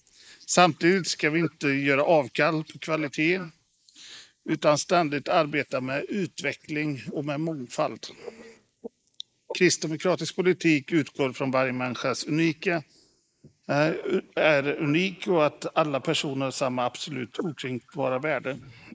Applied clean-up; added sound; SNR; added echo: neural mask model Resemble Enhance denoiser.